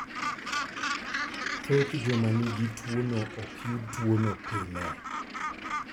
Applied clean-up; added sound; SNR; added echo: none; Gull, seagull; 4 dB; none.